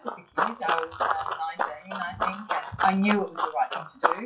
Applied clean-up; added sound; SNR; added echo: classical method WPE with log-MMSE.